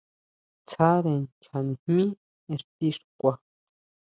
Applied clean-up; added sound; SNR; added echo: none; none; none; none.